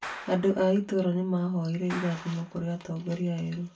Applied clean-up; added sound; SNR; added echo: none; Clapping; 17 dB; reverberation time 0.2 s.